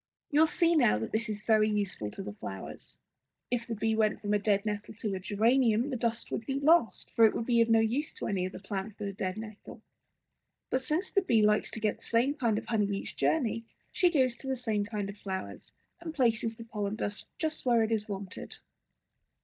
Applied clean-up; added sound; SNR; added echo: neural mask model DeepFilterNet 3.